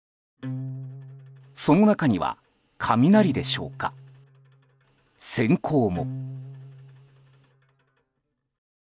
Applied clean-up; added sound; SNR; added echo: none; Acoustic guitar; 13 dB; none.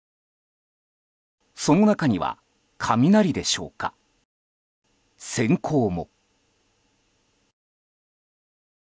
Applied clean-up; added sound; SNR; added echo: none; none; none; none.